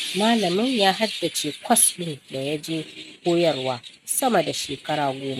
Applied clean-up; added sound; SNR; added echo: neural mask model RNNoise.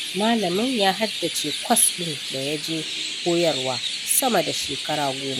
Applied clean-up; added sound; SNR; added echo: none; Chirp, tweet; 5 dB; none.